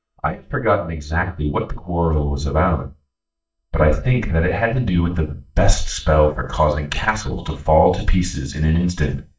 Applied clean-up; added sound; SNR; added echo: neural mask model DeepFilterNet 3.